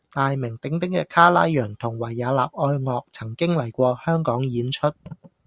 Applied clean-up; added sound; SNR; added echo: none; none; none; none.